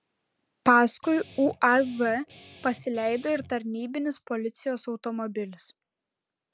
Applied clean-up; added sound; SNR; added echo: none; Guitar; 19 dB; none.